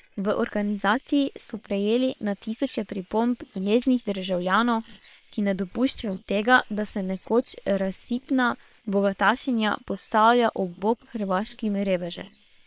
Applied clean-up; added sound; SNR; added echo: neural separator model SepFormer WHAM!.